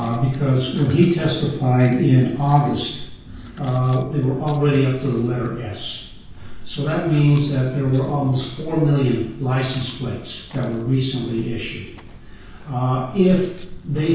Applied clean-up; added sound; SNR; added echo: none; Chewing, mastication; 17 dB; reverberation time 0.6 s.